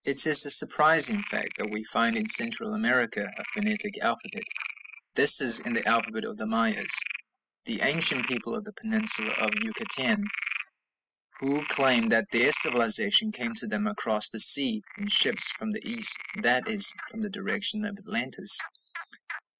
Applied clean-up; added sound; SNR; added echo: classical method spectral subtraction.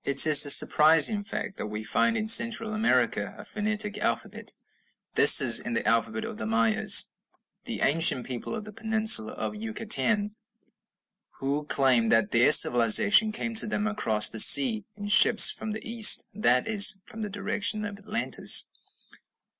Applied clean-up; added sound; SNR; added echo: none; none; none; none.